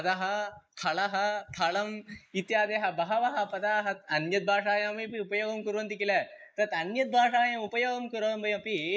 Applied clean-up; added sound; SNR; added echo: neural mask model Resemble Enhance denoiser.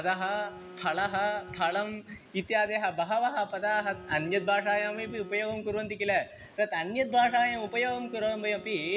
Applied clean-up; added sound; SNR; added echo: none; Telephone; 19 dB; none.